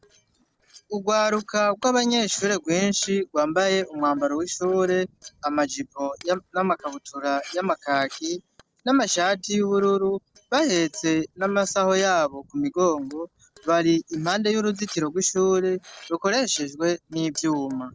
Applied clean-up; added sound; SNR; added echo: neural separator model SepFormer DNS4.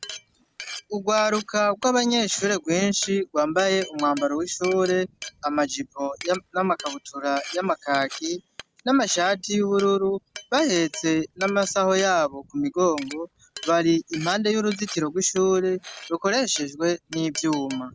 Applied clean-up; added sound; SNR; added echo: none; Glass; 17 dB; none.